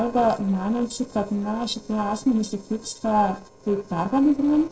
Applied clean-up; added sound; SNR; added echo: neural separator model SepFormer DNS4.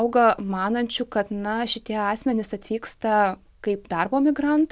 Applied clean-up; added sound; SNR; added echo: none; none; none; none.